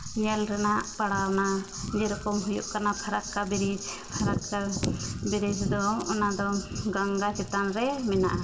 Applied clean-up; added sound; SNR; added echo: none; Fire; 19 dB; reverberation time 2.9 s.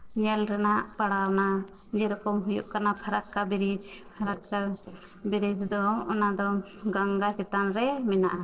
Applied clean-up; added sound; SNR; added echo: neural separator model SepFormer DNS4.